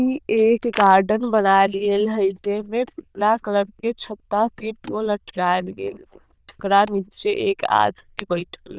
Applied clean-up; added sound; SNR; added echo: neural diffusion model UNIVERSE++.